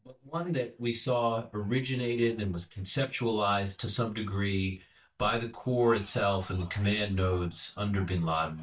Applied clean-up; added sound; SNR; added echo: neural mask model DeepFilterNet 3.